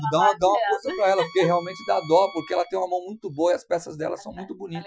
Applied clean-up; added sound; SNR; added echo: classical method Wiener filter.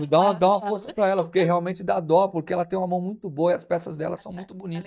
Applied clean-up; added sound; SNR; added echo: neural mask model DeepFilterNet 3.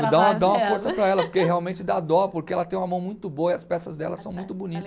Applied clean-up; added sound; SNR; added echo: none; none; none; none.